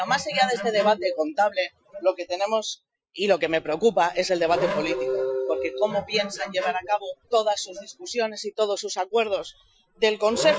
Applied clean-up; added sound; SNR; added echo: classical method Wiener filter.